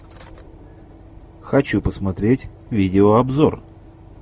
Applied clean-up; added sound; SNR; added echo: none; none; none; none.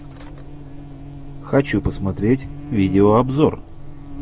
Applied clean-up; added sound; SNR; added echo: none; Buzz; 12 dB; none.